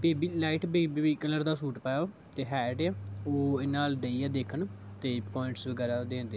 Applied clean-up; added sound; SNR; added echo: none; none; none; none.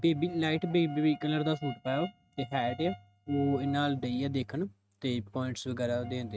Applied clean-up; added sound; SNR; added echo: neural mask model RNNoise.